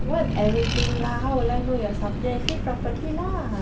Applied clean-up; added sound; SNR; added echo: none; Accelerating, revving, vroom; 1 dB; none.